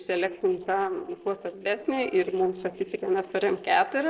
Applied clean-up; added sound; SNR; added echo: neural separator model SepFormer DNS4.